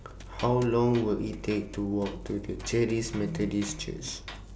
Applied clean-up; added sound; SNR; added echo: none; Run + Tools; 20 dB; none.